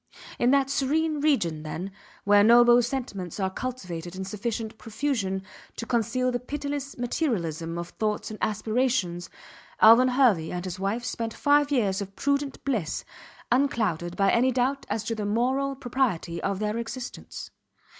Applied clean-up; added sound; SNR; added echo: none; none; none; none.